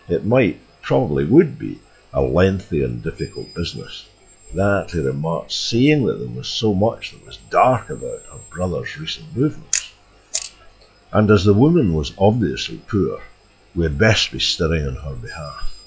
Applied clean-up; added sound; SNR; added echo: classical method log-MMSE.